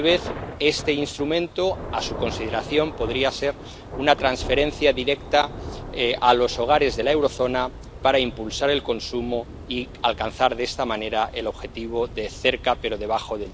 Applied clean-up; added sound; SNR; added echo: none; Thunder / Rain; 12 dB; none.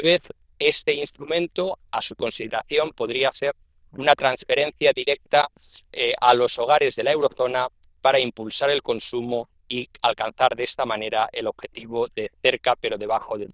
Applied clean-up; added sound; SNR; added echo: neural diffusion model UNIVERSE++.